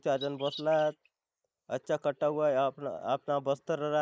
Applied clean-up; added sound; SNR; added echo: neural mask model Resemble Enhance denoiser.